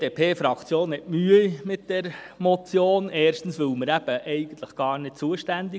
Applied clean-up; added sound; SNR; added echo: none; none; none; none.